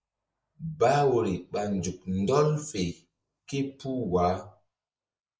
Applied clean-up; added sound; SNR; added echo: neural mask model Resemble Enhance denoiser.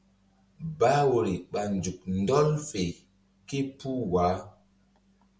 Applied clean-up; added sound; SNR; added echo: none; none; none; none.